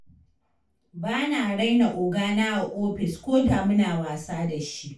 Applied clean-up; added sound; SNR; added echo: none; none; none; reverberation time 0.3 s.